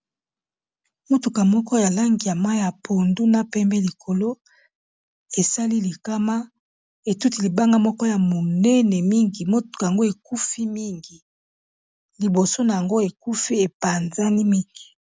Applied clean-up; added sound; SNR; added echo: none; none; none; none.